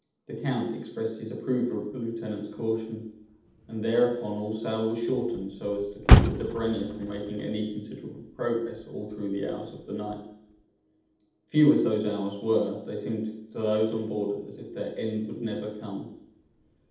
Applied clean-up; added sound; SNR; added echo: none; Motor vehicle (road); 2 dB; reverberation time 0.8 s.